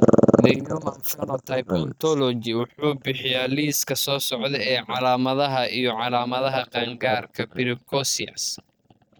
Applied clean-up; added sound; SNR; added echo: neural mask model DeepFilterNet 3.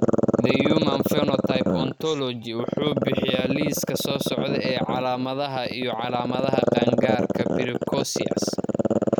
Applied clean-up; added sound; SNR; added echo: neural mask model RNNoise.